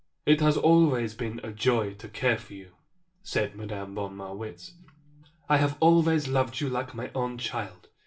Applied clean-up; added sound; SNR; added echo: none; none; none; reverberation time 0.2 s.